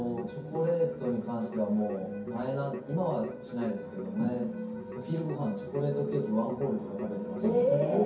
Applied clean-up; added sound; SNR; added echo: none; Keyboard (musical); 11 dB; reverberation time 0.6 s.